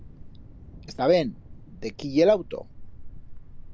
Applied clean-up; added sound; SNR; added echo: none; Thunder; 13 dB; none.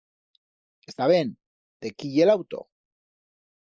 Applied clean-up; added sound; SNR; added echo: neural mask model Resemble Enhance denoiser.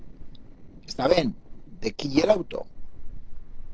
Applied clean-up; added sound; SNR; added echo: neural separator model SepFormer DNS4.